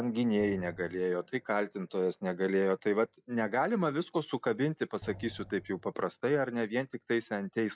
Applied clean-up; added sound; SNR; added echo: classical method log-MMSE.